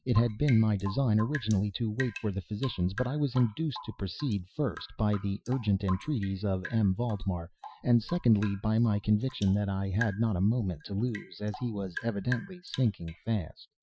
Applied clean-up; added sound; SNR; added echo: classical method Wiener filter.